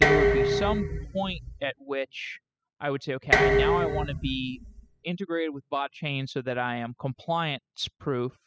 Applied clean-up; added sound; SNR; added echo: classical method spectral subtraction.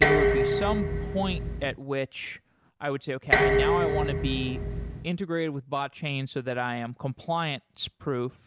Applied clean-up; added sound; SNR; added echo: none; Dishes, pots, and pans; -4 dB; none.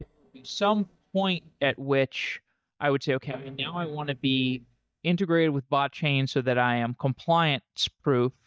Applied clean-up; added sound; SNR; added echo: neural mask model DeepFilterNet 3.